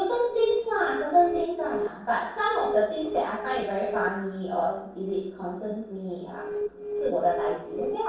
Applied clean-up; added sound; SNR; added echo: neural separator model SepFormer DNS4.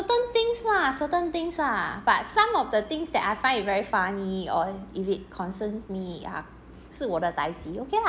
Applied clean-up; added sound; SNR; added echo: none; none; none; none.